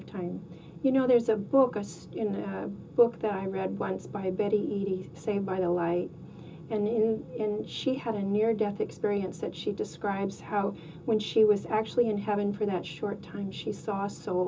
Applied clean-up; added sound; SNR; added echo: none; none; none; reverberation time 0.2 s.